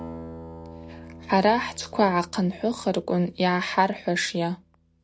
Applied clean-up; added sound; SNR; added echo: none; Acoustic guitar; 18 dB; none.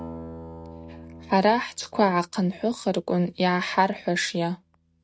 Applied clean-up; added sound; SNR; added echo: neural mask model RNNoise.